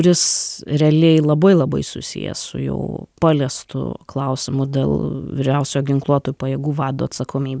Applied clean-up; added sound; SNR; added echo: none; none; none; none.